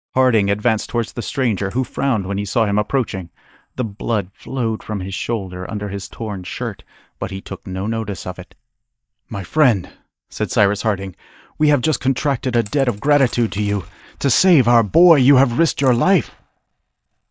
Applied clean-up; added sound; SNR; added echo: neural mask model DeepFilterNet 3.